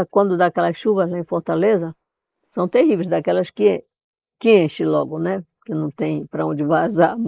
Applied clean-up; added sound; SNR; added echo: neural mask model Resemble Enhance denoiser.